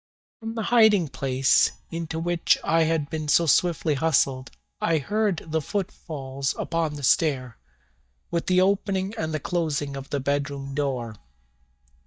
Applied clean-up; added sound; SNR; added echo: neural mask model DeepFilterNet 3.